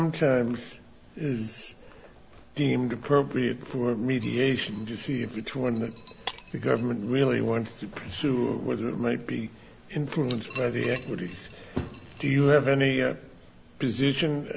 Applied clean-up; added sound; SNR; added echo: none; Shatter; 19 dB; none.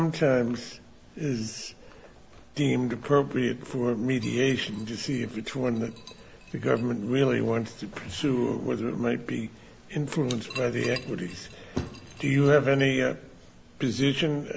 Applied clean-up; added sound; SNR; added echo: none; none; none; none.